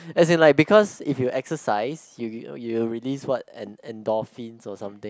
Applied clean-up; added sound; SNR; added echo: none; none; none; none.